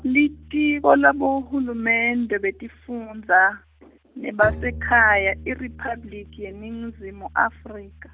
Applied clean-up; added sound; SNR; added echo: none; Bowed string instrument; 17 dB; none.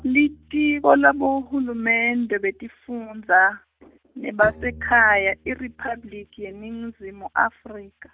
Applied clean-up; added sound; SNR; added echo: neural mask model RNNoise.